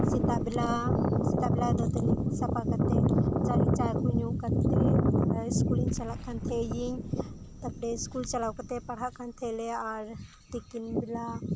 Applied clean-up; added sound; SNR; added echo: none; Explosion; 18 dB; none.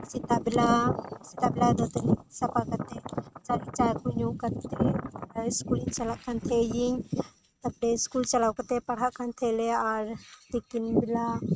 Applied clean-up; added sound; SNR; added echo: neural mask model RNNoise.